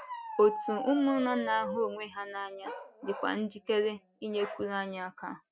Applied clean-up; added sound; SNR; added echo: none; Bark; 10 dB; none.